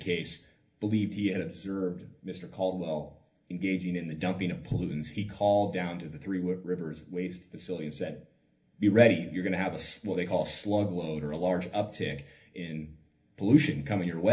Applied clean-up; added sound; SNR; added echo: none; none; none; reverberation time 0.3 s.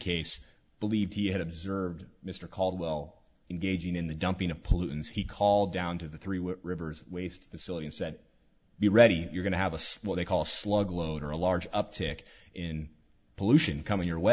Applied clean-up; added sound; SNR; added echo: none; none; none; none.